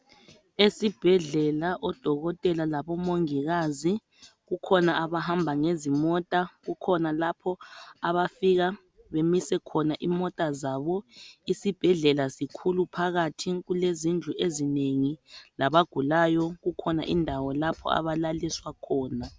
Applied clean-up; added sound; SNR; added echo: none; none; none; none.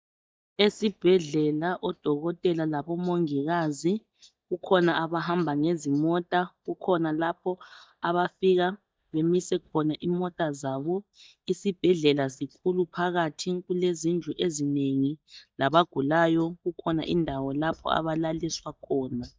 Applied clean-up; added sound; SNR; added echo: neural mask model DeepFilterNet 3.